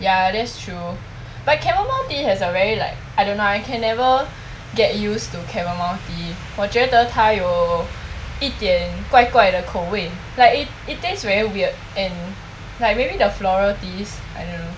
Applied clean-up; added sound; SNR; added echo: none; none; none; none.